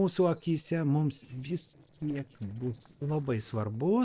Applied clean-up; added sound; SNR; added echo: neural separator model SepFormer DNS4.